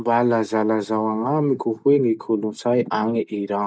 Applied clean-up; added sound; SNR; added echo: none; none; none; none.